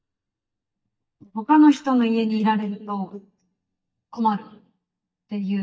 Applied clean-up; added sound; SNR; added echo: neural mask model DeepFilterNet 3.